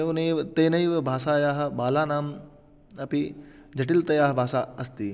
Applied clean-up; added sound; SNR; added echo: none; none; none; none.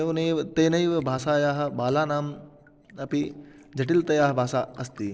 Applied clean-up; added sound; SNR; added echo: neural separator model SepFormer DNS4.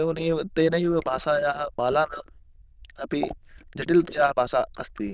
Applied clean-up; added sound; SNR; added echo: neural diffusion model UNIVERSE++.